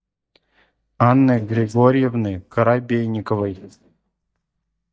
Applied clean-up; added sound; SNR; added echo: neural mask model DeepFilterNet 3.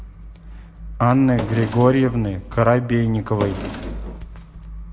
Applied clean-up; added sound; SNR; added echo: none; Drawer open or close; 12 dB; reverberation time 0.9 s.